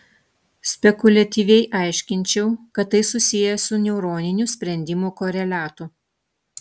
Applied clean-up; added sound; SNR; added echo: none; none; none; none.